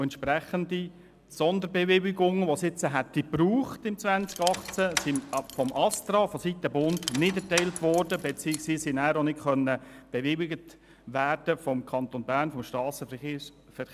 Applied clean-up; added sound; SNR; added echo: none; Rattle / Keys jangling; 10 dB; none.